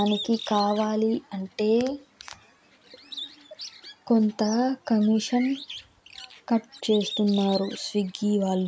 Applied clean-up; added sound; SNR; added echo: none; Bird; 16 dB; none.